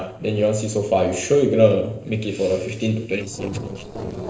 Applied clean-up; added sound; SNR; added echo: neural separator model SepFormer DNS4.